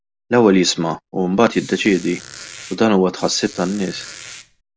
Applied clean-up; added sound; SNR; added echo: none; Squeak; 18 dB; none.